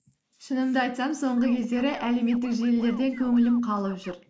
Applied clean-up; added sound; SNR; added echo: neural mask model Resemble Enhance denoiser.